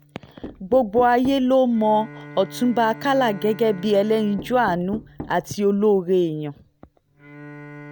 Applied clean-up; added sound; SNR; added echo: none; Bowed string instrument + Knock; 18 dB; none.